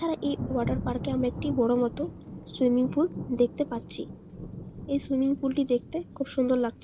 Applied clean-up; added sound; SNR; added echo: none; Thunder; 10 dB; none.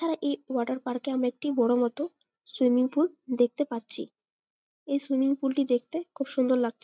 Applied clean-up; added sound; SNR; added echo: none; none; none; none.